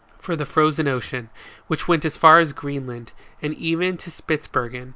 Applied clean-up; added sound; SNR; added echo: none; none; none; none.